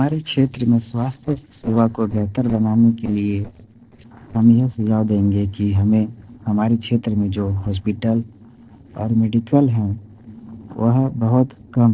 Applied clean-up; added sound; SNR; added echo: neural separator model SepFormer DNS4.